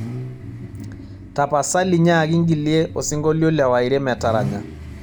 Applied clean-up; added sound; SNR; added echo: none; Idling / Accelerating, revving, vroom / Car; 12 dB; none.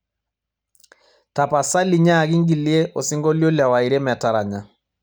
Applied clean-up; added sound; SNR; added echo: none; none; none; none.